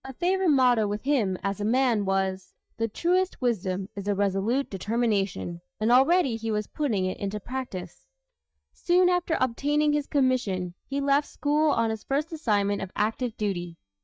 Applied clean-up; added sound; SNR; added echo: neural mask model DeepFilterNet 3.